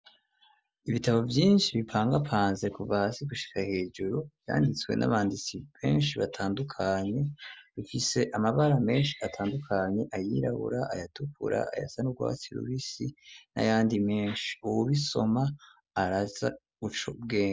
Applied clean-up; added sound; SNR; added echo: none; none; none; none.